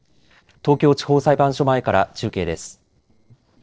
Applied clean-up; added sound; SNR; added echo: neural separator model SepFormer DNS4.